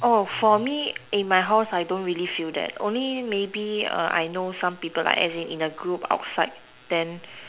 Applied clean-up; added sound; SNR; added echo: none; none; none; none.